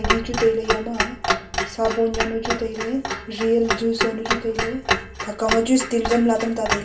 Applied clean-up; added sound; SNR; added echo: none; Clock; 3 dB; reverberation time 0.3 s.